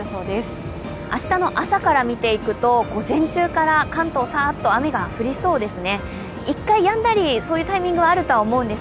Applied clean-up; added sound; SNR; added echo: none; none; none; none.